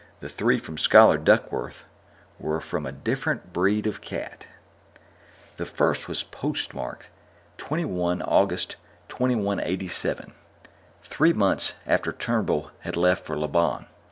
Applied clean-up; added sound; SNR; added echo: none; none; none; none.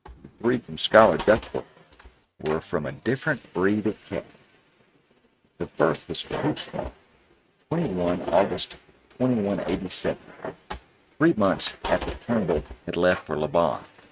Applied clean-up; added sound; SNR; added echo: neural mask model RNNoise.